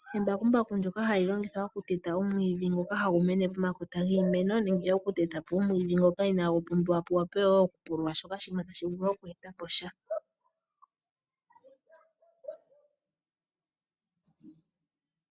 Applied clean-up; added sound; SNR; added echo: none; none; none; none.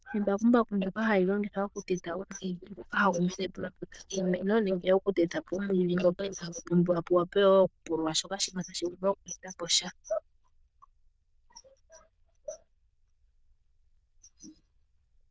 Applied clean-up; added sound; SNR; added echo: neural diffusion model UNIVERSE++.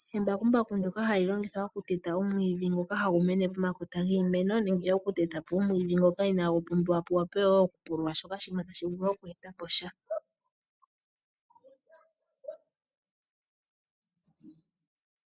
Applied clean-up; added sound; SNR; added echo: neural mask model Resemble Enhance denoiser.